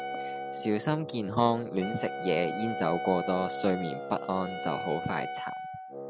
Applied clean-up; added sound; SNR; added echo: none; Wind instrument, woodwind instrument + Wind instrument, woodwind instrument; 6 dB; none.